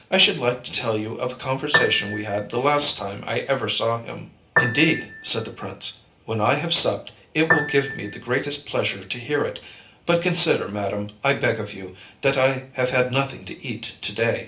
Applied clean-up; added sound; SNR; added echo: none; Piano; 2 dB; reverberation time 0.3 s.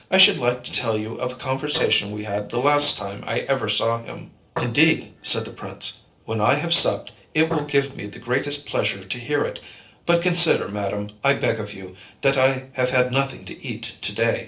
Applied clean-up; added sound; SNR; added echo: neural separator model SepFormer DNS4.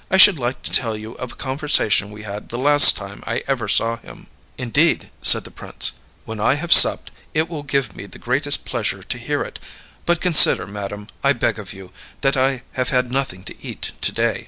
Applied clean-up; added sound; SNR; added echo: none; none; none; none.